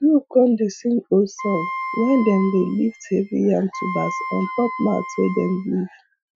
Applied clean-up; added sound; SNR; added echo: classical method Wiener filter.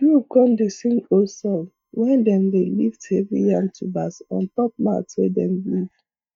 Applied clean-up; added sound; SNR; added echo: neural mask model DeepFilterNet 3.